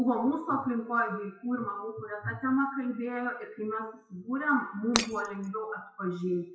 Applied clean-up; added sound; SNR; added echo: classical method WPE with log-MMSE.